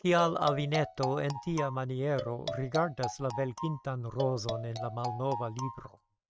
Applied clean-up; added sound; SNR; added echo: neural mask model RNNoise.